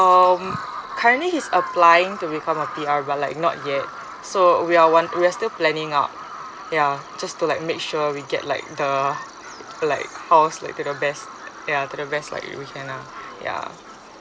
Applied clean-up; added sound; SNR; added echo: none; Bird vocalization, bird call, bird song; 14 dB; none.